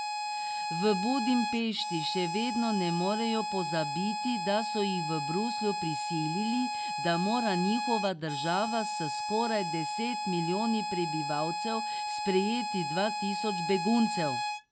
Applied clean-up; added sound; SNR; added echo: none; Harmonica; 2 dB; none.